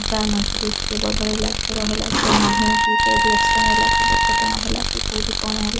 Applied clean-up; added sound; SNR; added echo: none; Trumpet + Tools; -5 dB; none.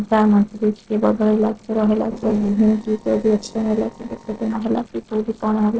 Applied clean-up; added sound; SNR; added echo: neural separator model SepFormer DNS4.